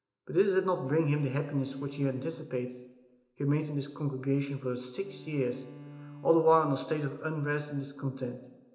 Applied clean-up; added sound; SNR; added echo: none; Bowed string instrument; 20 dB; reverberation time 0.8 s.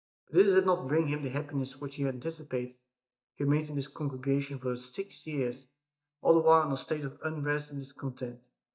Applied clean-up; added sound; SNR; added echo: neural mask model DeepFilterNet 3.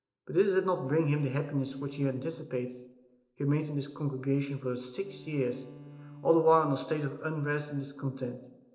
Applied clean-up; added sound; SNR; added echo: neural separator model SepFormer DNS4.